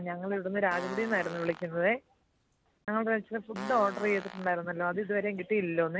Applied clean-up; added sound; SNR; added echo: none; Fart; 15 dB; none.